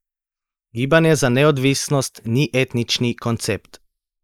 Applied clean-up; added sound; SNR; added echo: neural mask model Resemble Enhance denoiser.